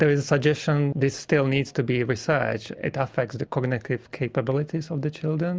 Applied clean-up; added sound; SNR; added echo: none; none; none; none.